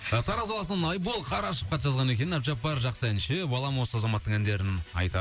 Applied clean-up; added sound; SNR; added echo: none; none; none; none.